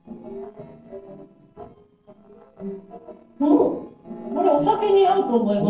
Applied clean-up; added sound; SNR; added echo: neural separator model SepFormer DNS4.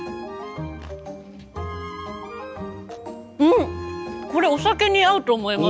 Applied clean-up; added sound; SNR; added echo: none; none; none; none.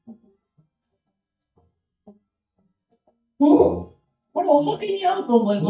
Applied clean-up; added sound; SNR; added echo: neural mask model DeepFilterNet 3.